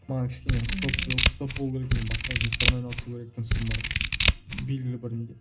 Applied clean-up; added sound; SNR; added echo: none; Scissors; -5 dB; reverberation time 0.2 s.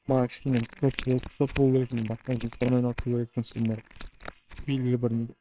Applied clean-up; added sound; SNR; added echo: neural separator model SepFormer WHAMR!.